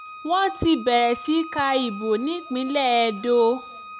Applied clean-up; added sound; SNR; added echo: none; Bowed string instrument; 16 dB; none.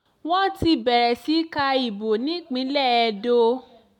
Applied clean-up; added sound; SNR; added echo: none; none; none; none.